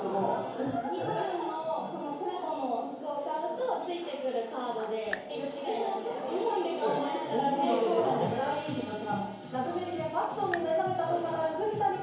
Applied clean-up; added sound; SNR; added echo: none; Raindrop; 14 dB; reverberation time 1.0 s.